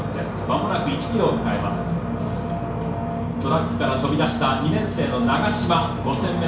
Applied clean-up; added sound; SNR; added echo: none; none; none; reverberation time 0.6 s.